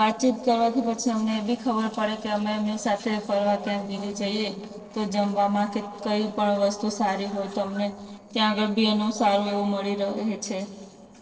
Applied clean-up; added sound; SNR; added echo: neural separator model SepFormer DNS4.